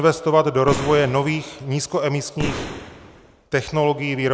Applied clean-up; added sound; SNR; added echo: none; Boom; 9 dB; none.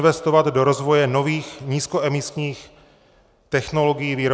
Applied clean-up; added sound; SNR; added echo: none; none; none; none.